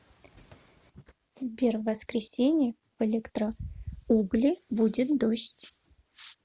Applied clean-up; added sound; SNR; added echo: none; none; none; none.